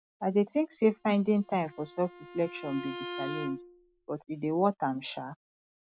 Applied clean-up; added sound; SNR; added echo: none; Bowed string instrument; 12 dB; none.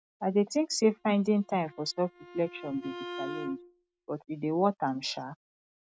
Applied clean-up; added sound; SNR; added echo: neural mask model RNNoise.